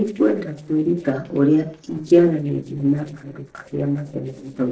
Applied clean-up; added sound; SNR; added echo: neural separator model SepFormer DNS4.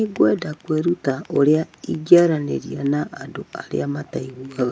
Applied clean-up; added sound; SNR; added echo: none; none; none; none.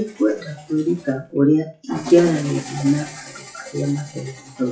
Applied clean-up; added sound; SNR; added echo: classical method WPE with log-MMSE.